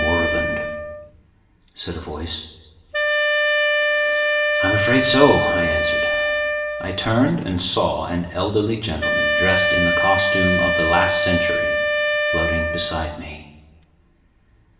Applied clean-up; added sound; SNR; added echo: none; Wind instrument, woodwind instrument; -2 dB; reverberation time 1.0 s.